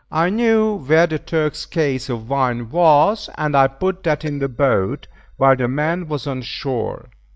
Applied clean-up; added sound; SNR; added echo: neural mask model DeepFilterNet 3.